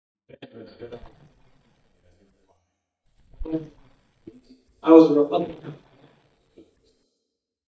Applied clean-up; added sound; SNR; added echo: neural mask model DeepFilterNet 3.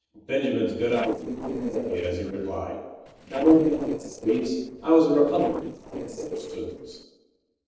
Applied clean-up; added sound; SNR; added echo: neural separator model SepFormer DNS4.